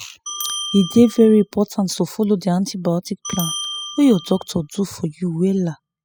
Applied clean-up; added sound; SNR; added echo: classical method spectral subtraction.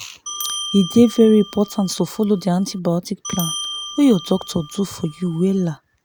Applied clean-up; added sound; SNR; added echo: none; Bell; 13 dB; none.